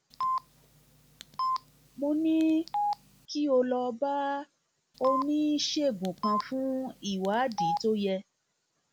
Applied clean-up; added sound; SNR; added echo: none; Telephone; 4 dB; none.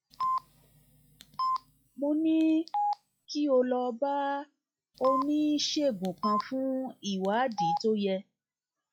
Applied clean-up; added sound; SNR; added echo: classical method log-MMSE.